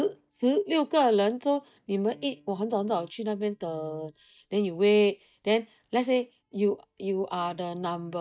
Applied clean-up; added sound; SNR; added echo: neural mask model DeepFilterNet 3.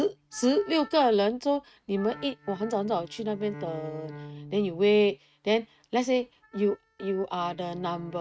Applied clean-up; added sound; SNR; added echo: neural mask model RNNoise.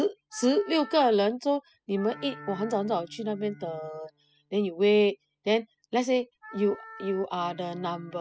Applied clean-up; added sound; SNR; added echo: classical method spectral subtraction.